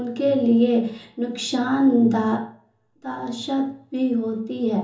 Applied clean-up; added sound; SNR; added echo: none; none; none; reverberation time 0.8 s.